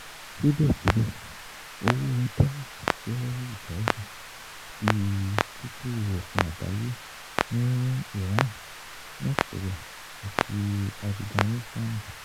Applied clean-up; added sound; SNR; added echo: none; Clock; 5 dB; none.